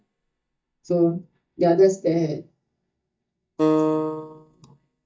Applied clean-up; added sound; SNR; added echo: neural mask model DeepFilterNet 3.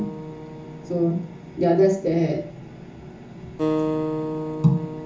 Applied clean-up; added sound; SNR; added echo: none; Acoustic guitar; 6 dB; reverberation time 0.6 s.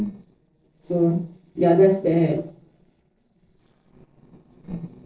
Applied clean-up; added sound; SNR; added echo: neural separator model SepFormer DNS4.